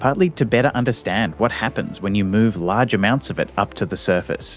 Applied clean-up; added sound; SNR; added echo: none; none; none; none.